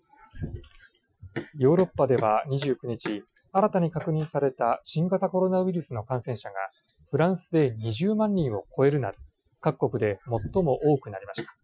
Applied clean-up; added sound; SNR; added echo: classical method Wiener filter.